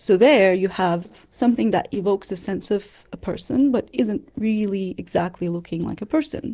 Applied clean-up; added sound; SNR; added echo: neural separator model SepFormer DNS4.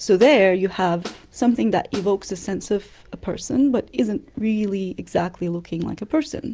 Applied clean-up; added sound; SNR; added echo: none; Snare drum; 16 dB; none.